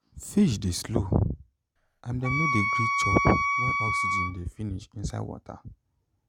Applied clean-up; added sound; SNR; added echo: none; Wind instrument, woodwind instrument; -2 dB; none.